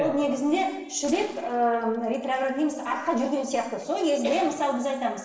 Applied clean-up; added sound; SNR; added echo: neural separator model SepFormer DNS4.